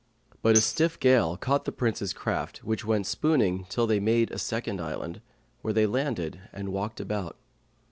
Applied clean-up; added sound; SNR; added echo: none; Tambourine; 8 dB; none.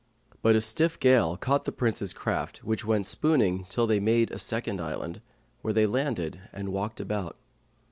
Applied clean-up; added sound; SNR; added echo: none; none; none; none.